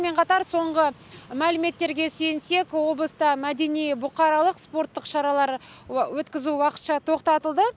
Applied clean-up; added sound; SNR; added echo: none; none; none; none.